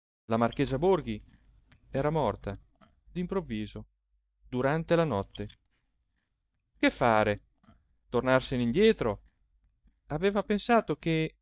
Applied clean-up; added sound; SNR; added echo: neural mask model DeepFilterNet 3.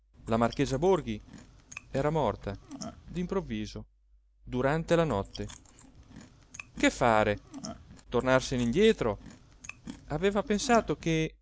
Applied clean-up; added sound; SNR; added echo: none; Chewing, mastication; 17 dB; none.